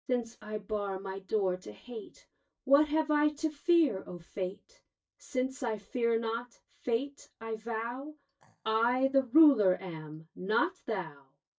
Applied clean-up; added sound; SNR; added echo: neural mask model DeepFilterNet 3.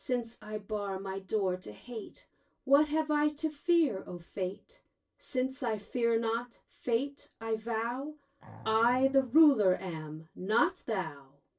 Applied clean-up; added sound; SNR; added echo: none; Animal; 20 dB; reverberation time 0.2 s.